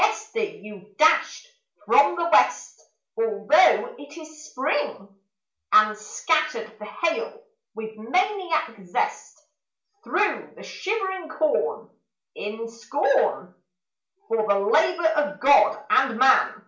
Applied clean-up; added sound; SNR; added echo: none; none; none; reverberation time 0.4 s.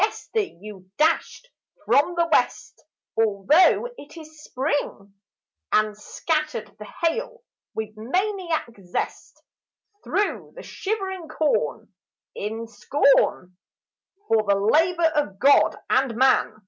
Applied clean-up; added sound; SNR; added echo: none; none; none; none.